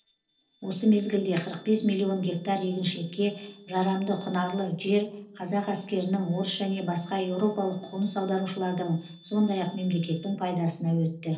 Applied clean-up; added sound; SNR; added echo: neural separator model SepFormer DNS4.